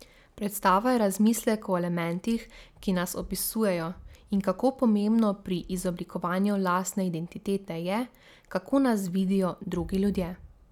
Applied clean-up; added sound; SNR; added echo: none; none; none; none.